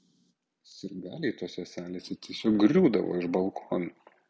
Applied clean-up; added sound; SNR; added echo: none; none; none; none.